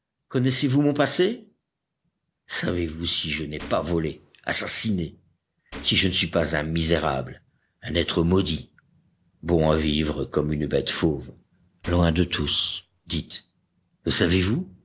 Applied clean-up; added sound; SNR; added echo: none; Gunshot, gunfire; 19 dB; none.